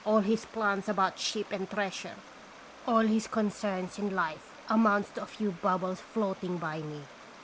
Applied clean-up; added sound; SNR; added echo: none; Stream; 19 dB; none.